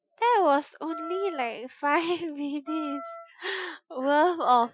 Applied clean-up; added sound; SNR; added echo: classical method Wiener filter.